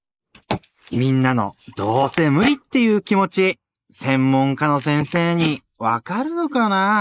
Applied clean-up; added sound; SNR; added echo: neural mask model Resemble Enhance denoiser.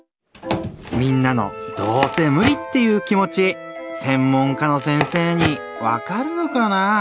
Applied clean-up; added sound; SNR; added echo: none; Crackle; 11 dB; none.